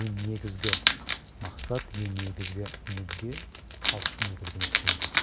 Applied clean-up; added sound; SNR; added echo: none; Wild animals; -3 dB; none.